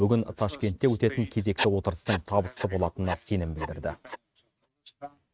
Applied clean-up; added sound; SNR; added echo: neural mask model RNNoise.